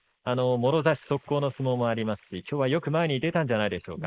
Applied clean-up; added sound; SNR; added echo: neural mask model Resemble Enhance denoiser.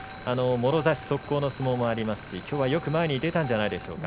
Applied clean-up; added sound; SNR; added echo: none; Alarm + Motor vehicle (road); 16 dB; none.